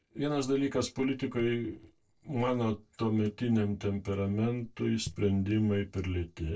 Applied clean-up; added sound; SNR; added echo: neural separator model SepFormer DNS4.